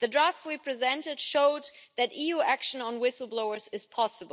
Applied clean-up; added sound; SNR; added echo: none; none; none; none.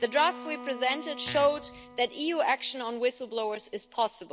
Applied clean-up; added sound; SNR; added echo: none; Bowed string instrument + Fart; 15 dB; none.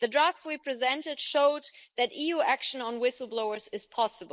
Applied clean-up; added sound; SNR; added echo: neural mask model Resemble Enhance denoiser.